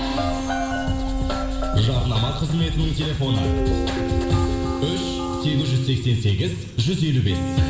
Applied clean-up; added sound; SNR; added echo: none; Wind instrument, woodwind instrument; 8 dB; reverberation time 1.6 s.